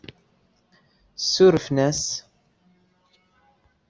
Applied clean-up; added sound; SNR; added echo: none; none; none; none.